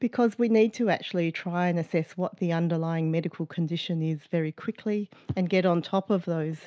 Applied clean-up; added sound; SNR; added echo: none; none; none; none.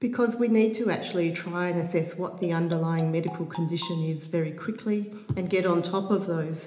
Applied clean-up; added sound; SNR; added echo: none; Marimba, xylophone; 16 dB; reverberation time 0.8 s.